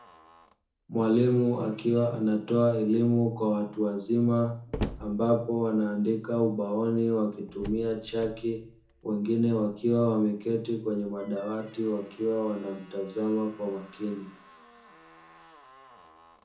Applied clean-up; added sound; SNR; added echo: none; Slam; 18 dB; reverberation time 0.6 s.